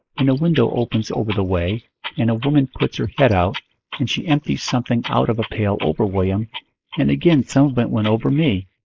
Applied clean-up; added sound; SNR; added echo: neural mask model Resemble Enhance denoiser.